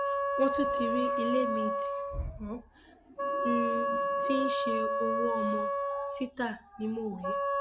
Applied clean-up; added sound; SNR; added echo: none; Wind instrument, woodwind instrument; -3 dB; none.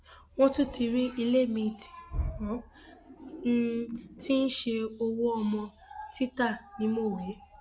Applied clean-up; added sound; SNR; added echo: none; none; none; none.